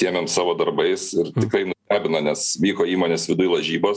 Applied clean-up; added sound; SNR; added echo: none; none; none; none.